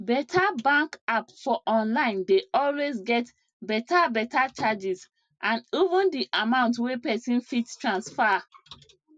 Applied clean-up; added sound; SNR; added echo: none; none; none; none.